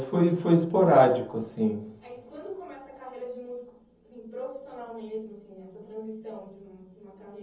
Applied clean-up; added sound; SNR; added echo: none; none; none; reverberation time 0.7 s.